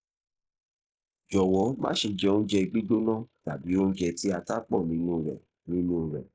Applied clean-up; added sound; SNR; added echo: neural mask model Resemble Enhance denoiser.